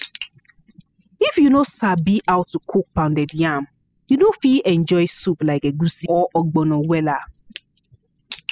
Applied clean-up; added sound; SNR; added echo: classical method spectral subtraction.